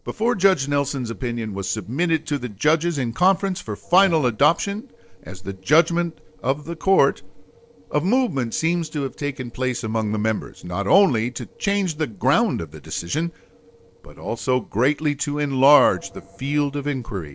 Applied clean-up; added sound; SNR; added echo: neural separator model SepFormer DNS4.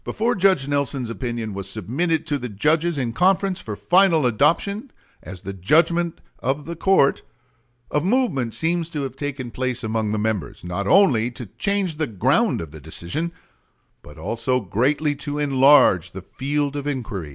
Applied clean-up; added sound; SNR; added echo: none; none; none; none.